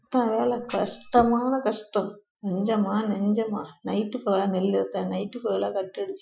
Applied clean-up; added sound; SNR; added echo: classical method Wiener filter.